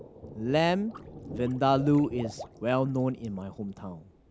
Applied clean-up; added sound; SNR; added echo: none; Liquid + Thunder; 16 dB; none.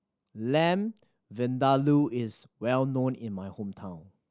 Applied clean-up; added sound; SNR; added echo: none; none; none; none.